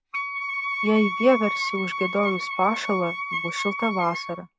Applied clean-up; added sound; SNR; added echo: none; Wind instrument, woodwind instrument; 4 dB; none.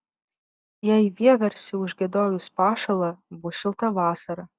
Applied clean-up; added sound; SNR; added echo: none; none; none; none.